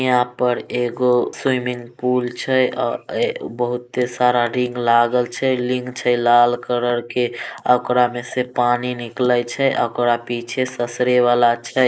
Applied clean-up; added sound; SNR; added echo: neural mask model Resemble Enhance denoiser.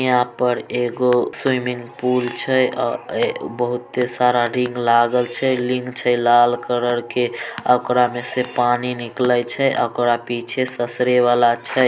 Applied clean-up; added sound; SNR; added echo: none; none; none; none.